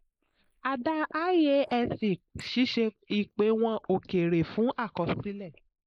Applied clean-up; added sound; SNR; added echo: neural mask model Resemble Enhance denoiser.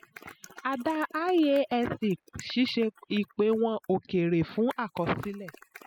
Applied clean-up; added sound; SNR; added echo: classical method spectral subtraction.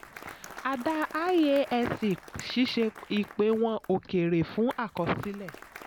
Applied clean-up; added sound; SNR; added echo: none; Applause; 18 dB; none.